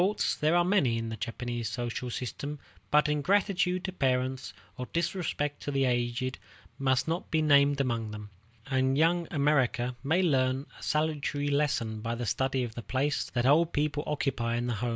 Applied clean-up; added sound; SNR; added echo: none; none; none; none.